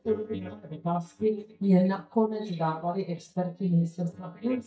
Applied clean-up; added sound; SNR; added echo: neural mask model DeepFilterNet 3.